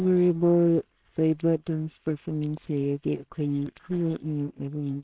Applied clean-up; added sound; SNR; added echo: neural separator model SepFormer WHAMR!.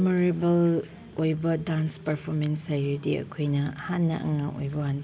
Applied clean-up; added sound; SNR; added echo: none; none; none; none.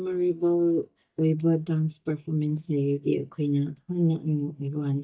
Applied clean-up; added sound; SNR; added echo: neural mask model DeepFilterNet 3.